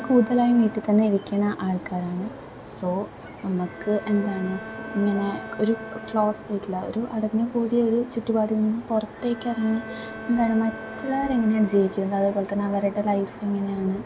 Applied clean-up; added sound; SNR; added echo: none; Bowed string instrument; 17 dB; none.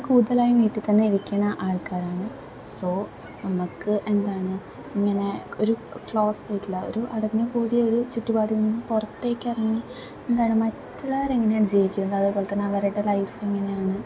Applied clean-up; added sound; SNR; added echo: none; none; none; none.